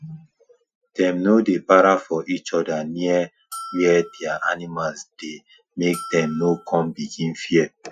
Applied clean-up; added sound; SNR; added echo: classical method Wiener filter.